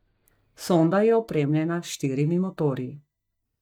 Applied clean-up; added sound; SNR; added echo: neural mask model DeepFilterNet 3.